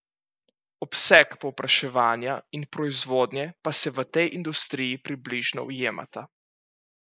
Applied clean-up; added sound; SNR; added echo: neural mask model Resemble Enhance denoiser.